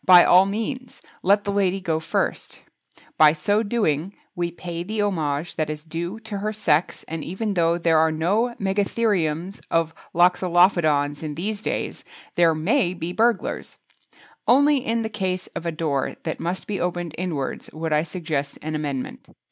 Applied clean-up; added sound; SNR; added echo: none; none; none; none.